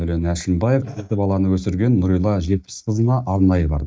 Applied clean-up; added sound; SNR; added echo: neural mask model DeepFilterNet 3.